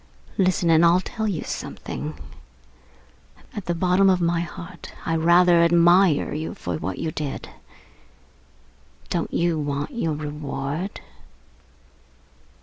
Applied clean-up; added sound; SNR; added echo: none; none; none; none.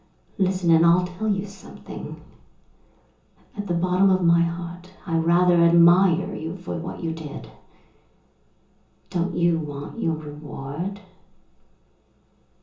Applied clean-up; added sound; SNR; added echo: none; none; none; reverberation time 0.6 s.